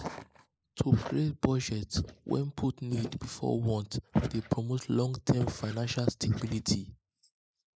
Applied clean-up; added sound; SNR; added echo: neural mask model Resemble Enhance denoiser.